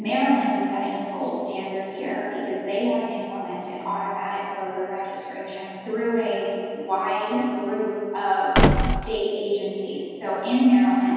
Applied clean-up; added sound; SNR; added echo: none; Slam; -1 dB; reverberation time 2.1 s.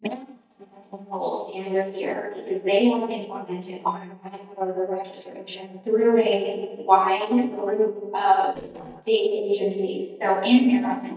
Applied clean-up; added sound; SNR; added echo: neural mask model DeepFilterNet 3.